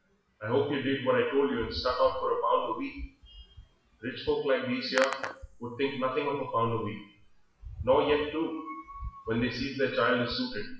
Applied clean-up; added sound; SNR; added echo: classical method WPE with log-MMSE.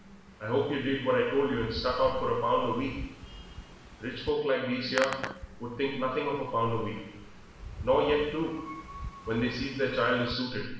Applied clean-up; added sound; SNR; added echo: none; Hands; 14 dB; reverberation time 0.9 s.